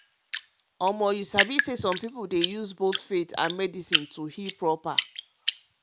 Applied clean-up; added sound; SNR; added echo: none; Drip; 2 dB; none.